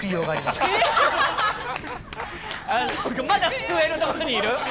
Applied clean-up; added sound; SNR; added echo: none; Subway, metro, underground; 16 dB; none.